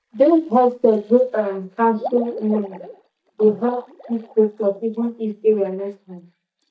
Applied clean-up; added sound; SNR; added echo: neural mask model DeepFilterNet 3.